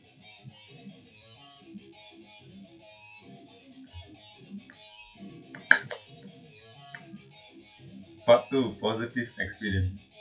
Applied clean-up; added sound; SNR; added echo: classical method WPE with log-MMSE.